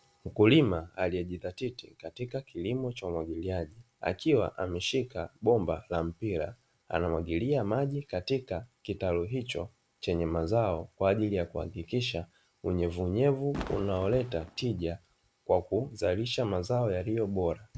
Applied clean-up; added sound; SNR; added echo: none; Fireworks; 11 dB; none.